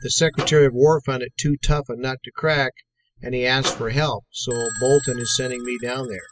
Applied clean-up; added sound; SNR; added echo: classical method spectral subtraction.